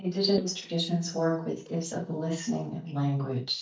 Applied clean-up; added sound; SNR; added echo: neural mask model DeepFilterNet 3.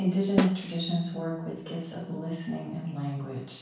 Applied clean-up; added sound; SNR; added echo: none; Snare drum; 3 dB; reverberation time 0.7 s.